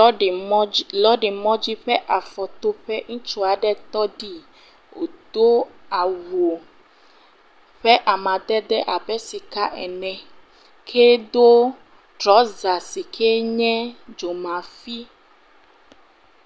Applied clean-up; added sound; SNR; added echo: none; none; none; none.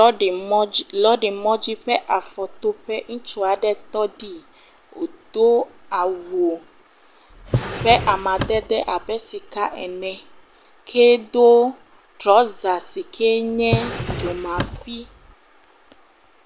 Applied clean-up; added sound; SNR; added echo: none; Drawer open or close; 6 dB; none.